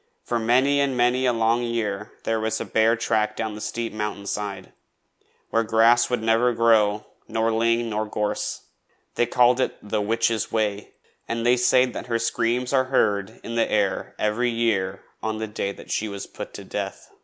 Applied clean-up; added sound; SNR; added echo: none; none; none; none.